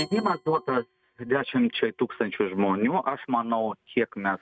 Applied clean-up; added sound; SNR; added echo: neural mask model RNNoise.